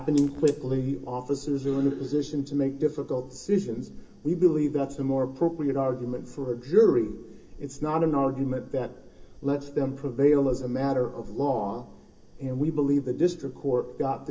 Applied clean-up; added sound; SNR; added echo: none; Fire; 19 dB; reverberation time 0.2 s.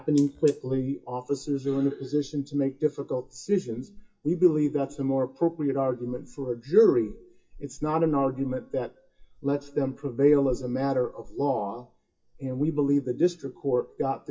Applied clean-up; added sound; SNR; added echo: classical method WPE with log-MMSE.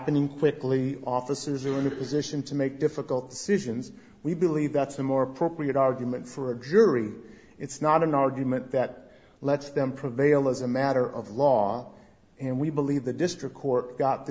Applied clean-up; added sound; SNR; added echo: none; none; none; none.